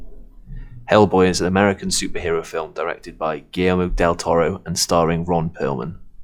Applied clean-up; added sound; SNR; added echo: classical method log-MMSE.